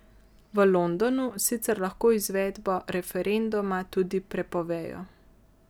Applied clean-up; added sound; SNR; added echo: none; none; none; none.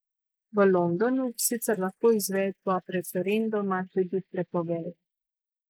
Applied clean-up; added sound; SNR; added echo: neural mask model Resemble Enhance denoiser.